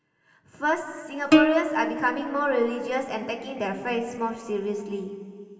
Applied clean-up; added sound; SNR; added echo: none; Plucked string instrument; -1 dB; reverberation time 2.9 s.